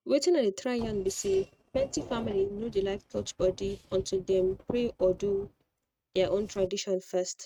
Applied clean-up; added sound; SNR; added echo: neural mask model RNNoise.